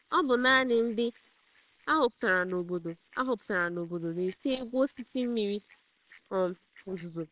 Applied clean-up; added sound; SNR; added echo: neural separator model SepFormer WHAMR!.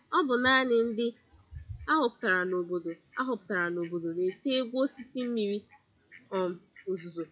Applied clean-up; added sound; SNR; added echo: classical method WPE with log-MMSE.